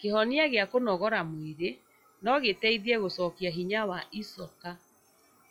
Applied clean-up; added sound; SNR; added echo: classical method log-MMSE.